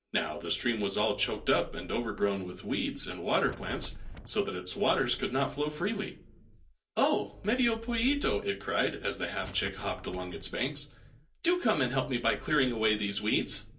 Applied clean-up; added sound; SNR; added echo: none; Wind; 15 dB; reverberation time 0.3 s.